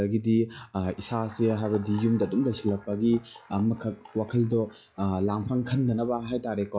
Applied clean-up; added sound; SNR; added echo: classical method log-MMSE.